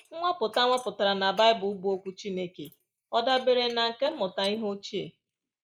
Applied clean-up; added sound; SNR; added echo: neural mask model Resemble Enhance denoiser.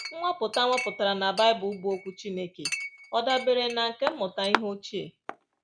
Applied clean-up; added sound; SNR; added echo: none; Chink, clink; 9 dB; none.